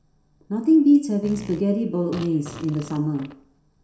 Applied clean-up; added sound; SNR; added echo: none; Fart; 18 dB; reverberation time 0.7 s.